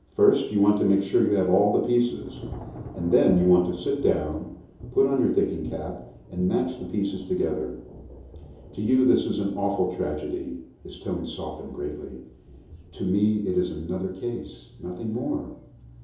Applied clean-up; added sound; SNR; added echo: none; Thunder / Rain; 20 dB; reverberation time 2.8 s.